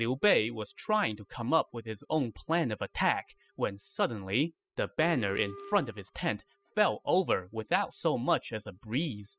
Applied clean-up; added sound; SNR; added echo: classical method spectral subtraction.